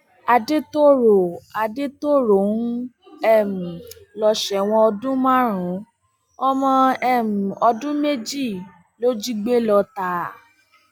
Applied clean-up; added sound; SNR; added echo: none; none; none; none.